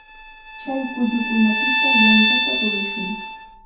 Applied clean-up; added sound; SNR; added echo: none; Bowed string instrument; -2 dB; reverberation time 0.6 s.